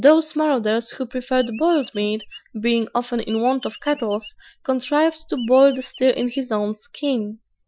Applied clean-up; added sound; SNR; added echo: classical method Wiener filter.